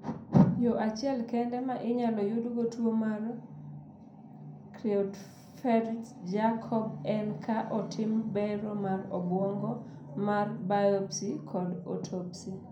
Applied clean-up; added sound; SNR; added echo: none; none; none; reverberation time 0.6 s.